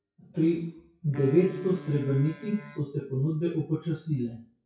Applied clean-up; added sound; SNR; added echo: classical method WPE with log-MMSE.